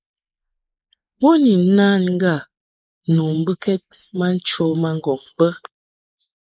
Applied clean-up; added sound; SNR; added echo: neural mask model Resemble Enhance denoiser.